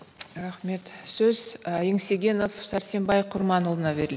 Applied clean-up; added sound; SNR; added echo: none; none; none; none.